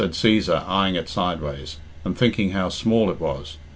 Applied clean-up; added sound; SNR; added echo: none; none; none; none.